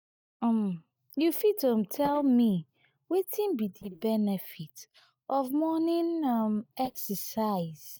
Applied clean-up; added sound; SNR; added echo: neural mask model DeepFilterNet 3.